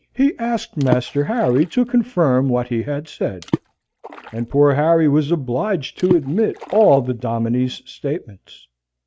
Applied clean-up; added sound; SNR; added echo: neural mask model RNNoise.